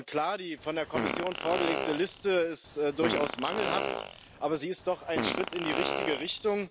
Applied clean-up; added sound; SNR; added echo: none; Fart; 3 dB; none.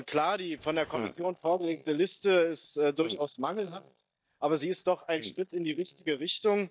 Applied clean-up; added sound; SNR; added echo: neural mask model DeepFilterNet 3.